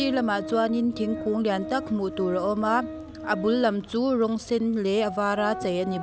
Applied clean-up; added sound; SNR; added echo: none; Organ; 12 dB; none.